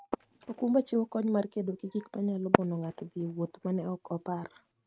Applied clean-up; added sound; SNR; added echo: neural mask model RNNoise.